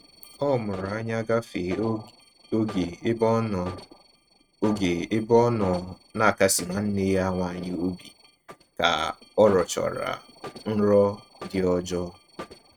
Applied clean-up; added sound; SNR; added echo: neural mask model RNNoise.